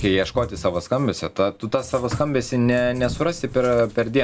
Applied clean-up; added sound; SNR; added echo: none; Cat; 16 dB; none.